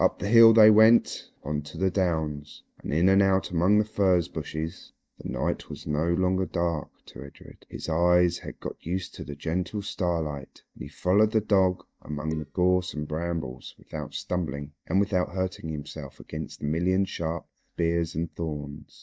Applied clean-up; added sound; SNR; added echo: neural mask model DeepFilterNet 3.